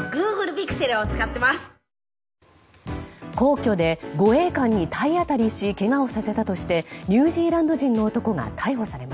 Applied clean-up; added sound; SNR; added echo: none; none; none; none.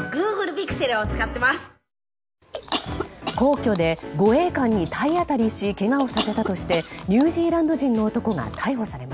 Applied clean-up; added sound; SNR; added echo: none; Chewing, mastication / Cough; 13 dB; none.